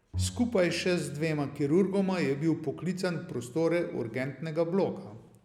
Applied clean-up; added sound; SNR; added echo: none; Bowed string instrument; 13 dB; none.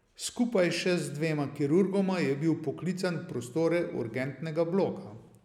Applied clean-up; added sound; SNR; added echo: none; none; none; none.